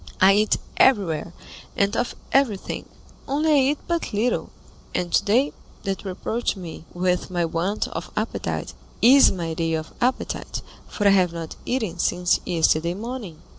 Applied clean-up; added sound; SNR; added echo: none; none; none; none.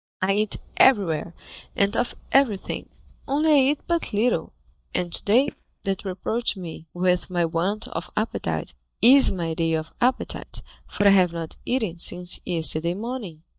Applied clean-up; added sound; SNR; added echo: neural mask model DeepFilterNet 3.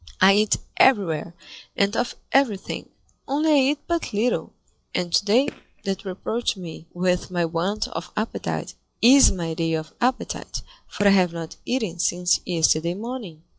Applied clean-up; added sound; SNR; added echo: classical method log-MMSE.